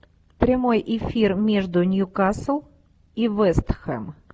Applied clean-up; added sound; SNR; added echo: none; none; none; none.